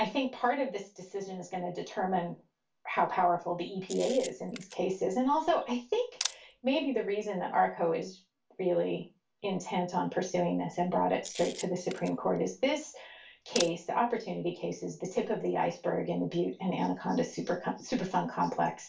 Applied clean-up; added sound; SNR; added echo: none; Camera; 13 dB; reverberation time 0.2 s.